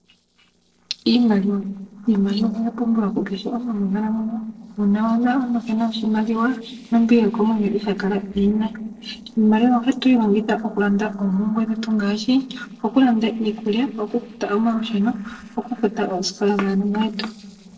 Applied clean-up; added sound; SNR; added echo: neural separator model SepFormer DNS4.